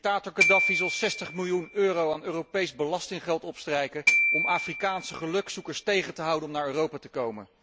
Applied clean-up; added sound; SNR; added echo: none; Glockenspiel; 1 dB; none.